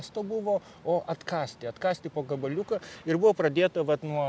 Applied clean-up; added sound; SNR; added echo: none; none; none; none.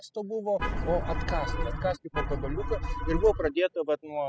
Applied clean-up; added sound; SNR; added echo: classical method spectral subtraction.